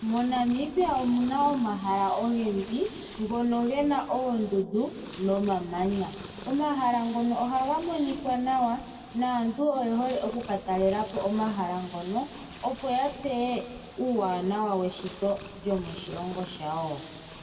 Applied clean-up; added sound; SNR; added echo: none; Purr; 16 dB; reverberation time 1.4 s.